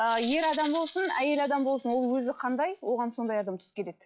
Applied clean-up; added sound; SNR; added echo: classical method log-MMSE.